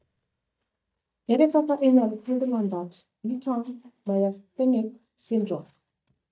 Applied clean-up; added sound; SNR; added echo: neural mask model DeepFilterNet 3.